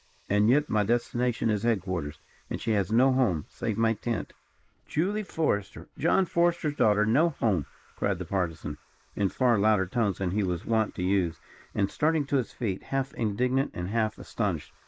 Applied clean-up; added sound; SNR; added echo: neural mask model Resemble Enhance denoiser.